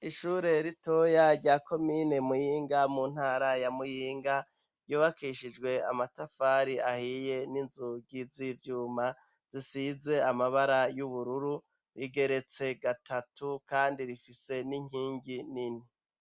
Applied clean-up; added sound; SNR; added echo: none; none; none; none.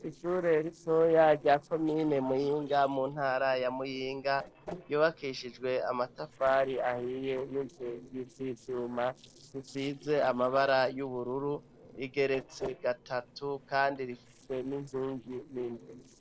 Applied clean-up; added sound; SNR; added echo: neural separator model SepFormer DNS4.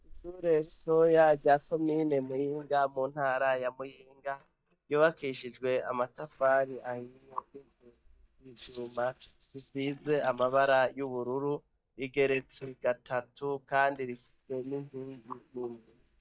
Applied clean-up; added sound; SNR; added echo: neural mask model DeepFilterNet 3.